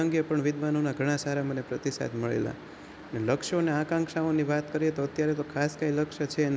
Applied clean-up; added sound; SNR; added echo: none; none; none; none.